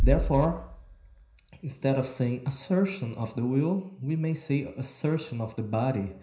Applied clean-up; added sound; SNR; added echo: none; Bass drum; 6 dB; reverberation time 0.5 s.